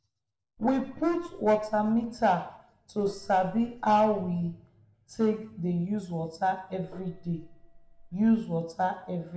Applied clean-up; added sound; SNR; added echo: none; Gong; 20 dB; reverberation time 0.5 s.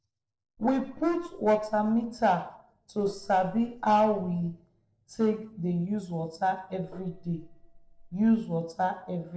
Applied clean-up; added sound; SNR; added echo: neural separator model SepFormer DNS4.